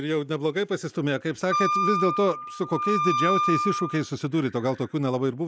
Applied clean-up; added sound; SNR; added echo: none; Wind instrument, woodwind instrument; 1 dB; none.